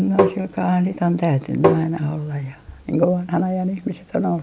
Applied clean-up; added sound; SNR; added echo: none; Tap; -2 dB; none.